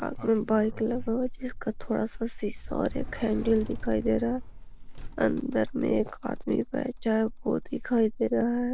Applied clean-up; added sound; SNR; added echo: none; Sliding door; 9 dB; none.